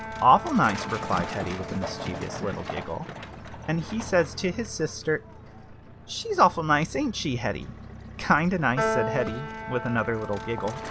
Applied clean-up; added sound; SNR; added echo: none; Truck + Piano; 8 dB; none.